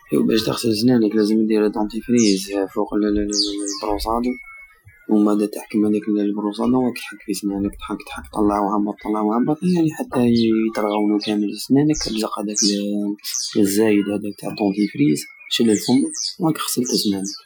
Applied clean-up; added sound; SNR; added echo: classical method Wiener filter.